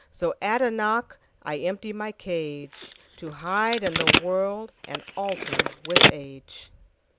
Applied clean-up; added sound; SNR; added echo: none; Telephone; -3 dB; none.